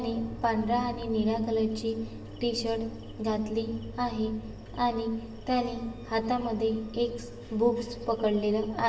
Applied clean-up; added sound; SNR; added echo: none; Engine; 14 dB; reverberation time 1.0 s.